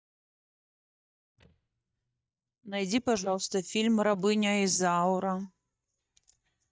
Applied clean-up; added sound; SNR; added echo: neural mask model DeepFilterNet 3.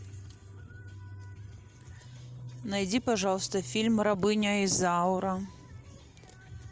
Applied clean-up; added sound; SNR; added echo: none; none; none; none.